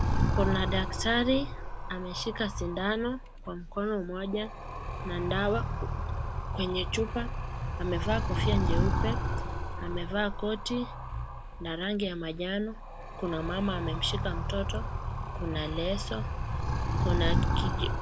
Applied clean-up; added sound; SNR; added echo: none; Animal; -2 dB; none.